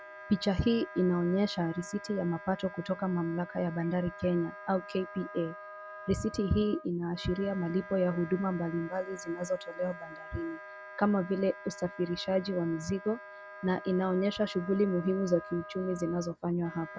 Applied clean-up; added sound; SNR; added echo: none; Wind instrument, woodwind instrument; 15 dB; none.